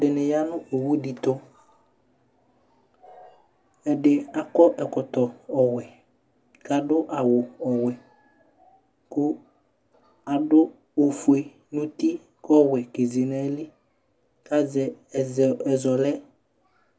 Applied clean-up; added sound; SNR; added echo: none; none; none; none.